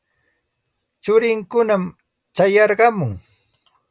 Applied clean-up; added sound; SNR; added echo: none; none; none; none.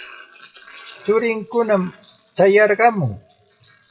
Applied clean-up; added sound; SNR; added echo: classical method WPE with log-MMSE.